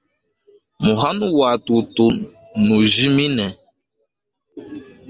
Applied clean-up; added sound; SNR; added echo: none; none; none; none.